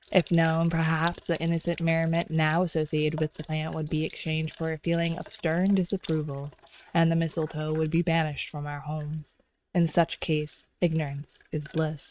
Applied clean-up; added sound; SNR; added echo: neural mask model RNNoise.